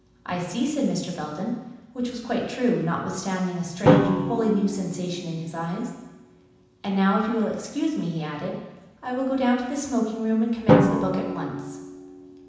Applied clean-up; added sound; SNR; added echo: none; Drum; 2 dB; reverberation time 1.1 s.